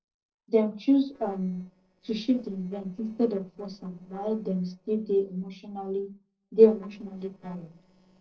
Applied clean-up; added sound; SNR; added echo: neural separator model SepFormer DNS4.